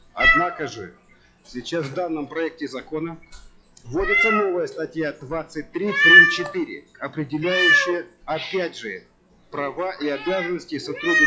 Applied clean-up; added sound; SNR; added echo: classical method log-MMSE.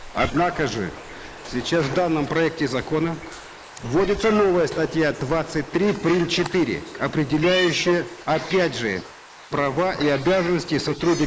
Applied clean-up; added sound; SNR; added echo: neural mask model Resemble Enhance denoiser.